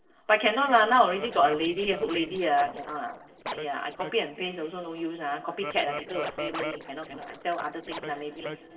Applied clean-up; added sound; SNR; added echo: neural separator model SepFormer DNS4.